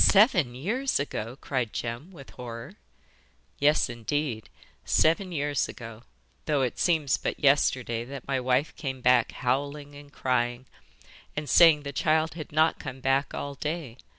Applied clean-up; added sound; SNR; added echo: none; none; none; none.